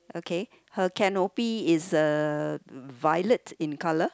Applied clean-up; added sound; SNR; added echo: none; none; none; none.